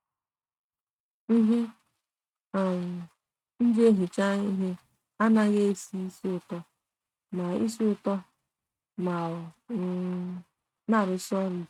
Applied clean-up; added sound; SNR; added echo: neural mask model RNNoise.